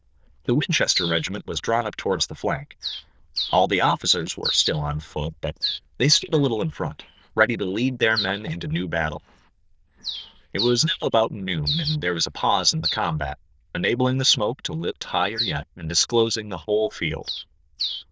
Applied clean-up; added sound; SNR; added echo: neural diffusion model UNIVERSE++.